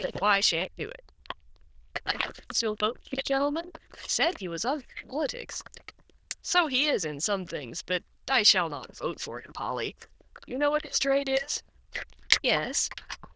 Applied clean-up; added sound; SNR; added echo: neural diffusion model UNIVERSE++.